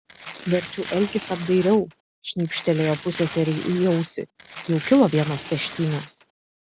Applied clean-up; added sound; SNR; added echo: none; Tearing; 12 dB; none.